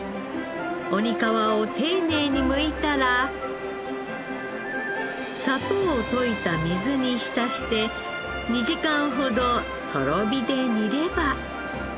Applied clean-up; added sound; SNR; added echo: none; none; none; none.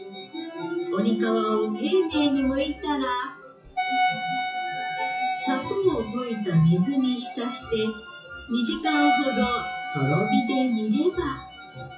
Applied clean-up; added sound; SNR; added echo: classical method WPE with log-MMSE.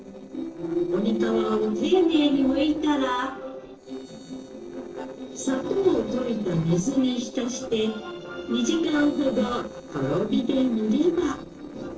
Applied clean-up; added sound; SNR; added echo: neural separator model SepFormer DNS4.